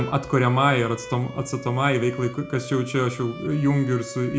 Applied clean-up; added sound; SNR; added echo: none; Bowed string instrument; 16 dB; reverberation time 0.4 s.